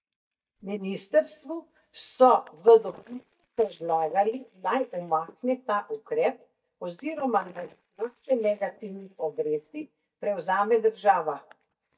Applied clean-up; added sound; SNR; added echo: neural mask model DeepFilterNet 3.